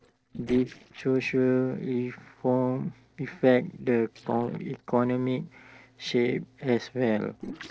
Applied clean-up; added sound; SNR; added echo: neural separator model SepFormer DNS4.